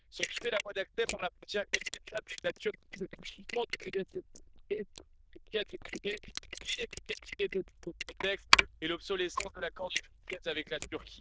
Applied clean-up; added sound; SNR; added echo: neural diffusion model UNIVERSE++.